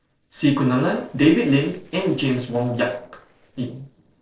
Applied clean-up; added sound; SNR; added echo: neural separator model SepFormer DNS4.